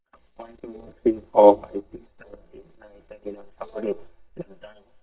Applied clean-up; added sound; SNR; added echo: neural mask model DeepFilterNet 3.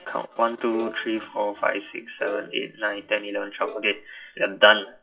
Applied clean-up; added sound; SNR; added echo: classical method WPE with log-MMSE.